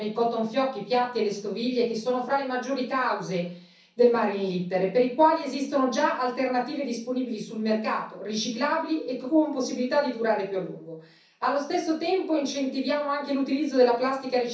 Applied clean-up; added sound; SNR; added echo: none; none; none; reverberation time 0.6 s.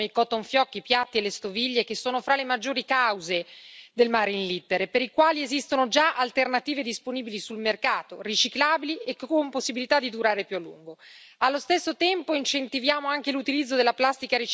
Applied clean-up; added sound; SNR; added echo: none; none; none; none.